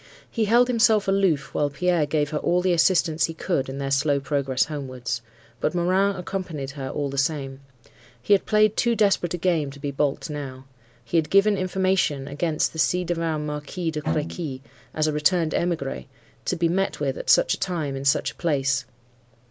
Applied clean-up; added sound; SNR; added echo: none; Bowed string instrument; 7 dB; none.